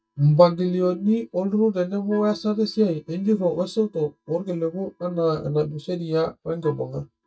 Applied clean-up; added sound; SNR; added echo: neural mask model DeepFilterNet 3.